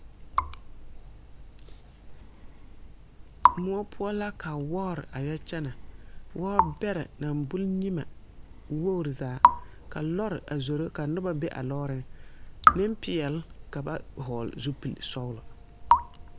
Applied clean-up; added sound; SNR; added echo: none; Raindrop / Drip; -2 dB; none.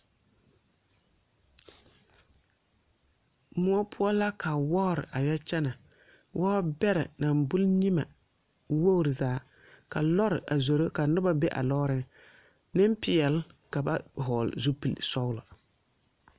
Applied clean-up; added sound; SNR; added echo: none; none; none; none.